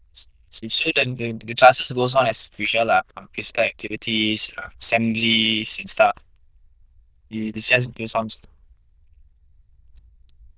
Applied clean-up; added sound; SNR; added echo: neural diffusion model UNIVERSE++.